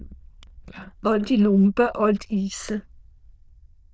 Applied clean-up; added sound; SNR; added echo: neural diffusion model UNIVERSE++.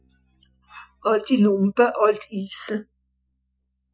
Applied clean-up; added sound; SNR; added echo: classical method Wiener filter.